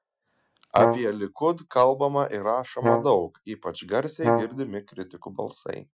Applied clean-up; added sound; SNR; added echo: classical method Wiener filter.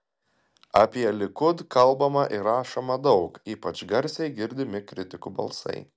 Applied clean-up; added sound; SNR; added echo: none; none; none; none.